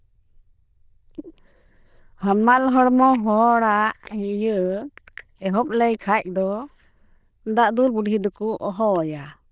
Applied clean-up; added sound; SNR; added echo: neural diffusion model UNIVERSE++.